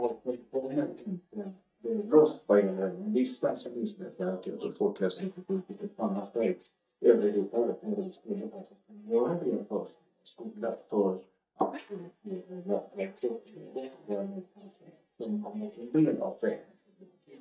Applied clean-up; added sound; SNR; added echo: neural mask model DeepFilterNet 3.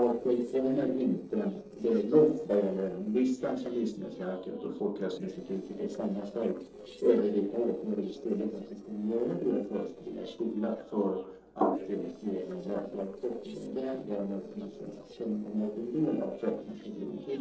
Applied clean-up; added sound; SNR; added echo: neural separator model SepFormer DNS4.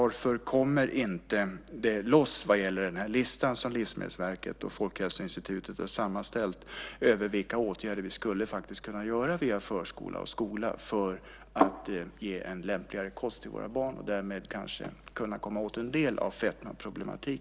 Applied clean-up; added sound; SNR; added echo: none; none; none; none.